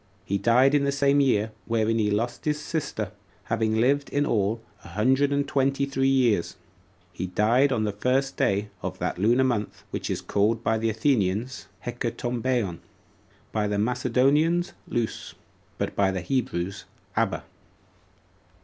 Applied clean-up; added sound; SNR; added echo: none; none; none; none.